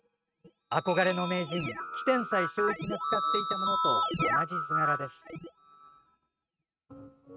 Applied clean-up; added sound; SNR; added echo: neural mask model RNNoise.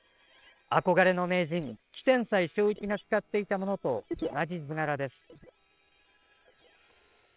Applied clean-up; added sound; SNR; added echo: neural separator model SepFormer WHAM!.